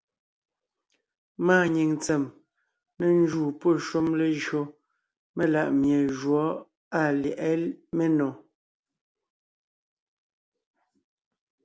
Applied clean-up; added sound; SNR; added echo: none; none; none; none.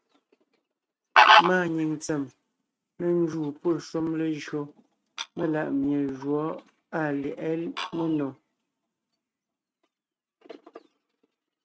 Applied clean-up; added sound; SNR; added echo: neural mask model RNNoise.